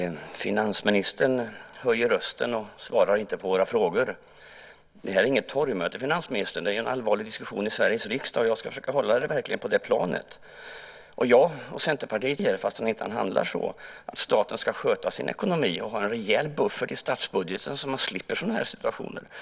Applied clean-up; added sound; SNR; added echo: none; none; none; none.